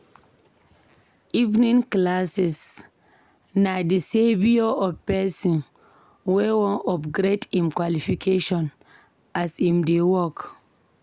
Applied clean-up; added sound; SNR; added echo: none; none; none; none.